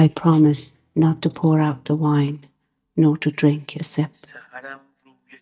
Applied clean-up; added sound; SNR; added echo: neural mask model DeepFilterNet 3.